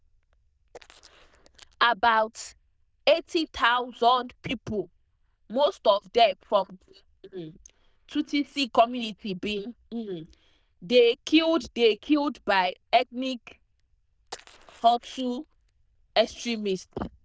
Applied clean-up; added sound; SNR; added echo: neural diffusion model UNIVERSE++.